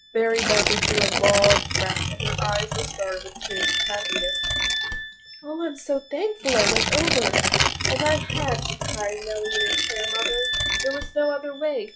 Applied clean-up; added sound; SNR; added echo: classical method log-MMSE.